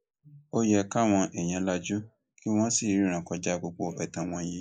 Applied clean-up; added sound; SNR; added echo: neural mask model Resemble Enhance denoiser.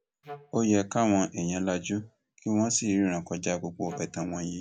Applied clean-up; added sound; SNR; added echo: none; Wind instrument, woodwind instrument; 18 dB; none.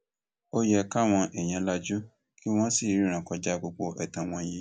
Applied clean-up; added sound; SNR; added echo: none; none; none; none.